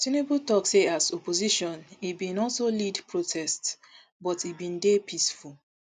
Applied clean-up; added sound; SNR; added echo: none; none; none; none.